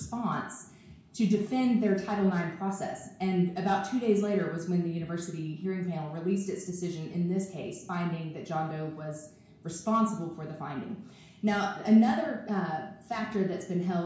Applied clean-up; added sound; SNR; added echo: none; none; none; reverberation time 0.6 s.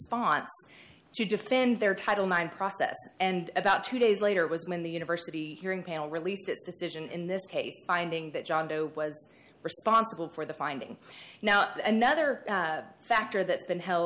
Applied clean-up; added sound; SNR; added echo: none; none; none; none.